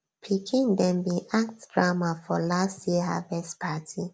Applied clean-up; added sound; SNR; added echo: none; none; none; none.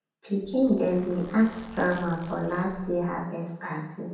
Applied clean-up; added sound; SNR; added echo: none; Zipper (clothing); 20 dB; reverberation time 0.9 s.